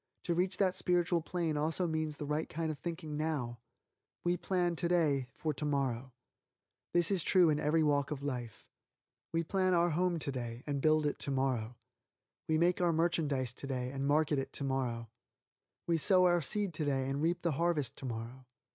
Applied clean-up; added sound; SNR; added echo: none; none; none; none.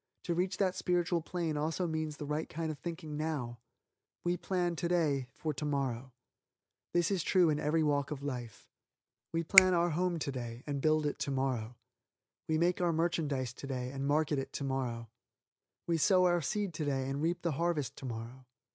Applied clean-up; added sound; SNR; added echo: none; Finger snapping; 3 dB; none.